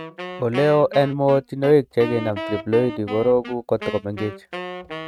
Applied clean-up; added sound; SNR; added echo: neural mask model RNNoise.